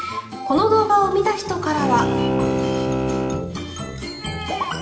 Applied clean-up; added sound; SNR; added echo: none; Bowed string instrument; 2 dB; reverberation time 2.1 s.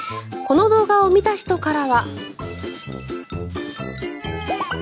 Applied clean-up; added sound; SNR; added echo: none; none; none; none.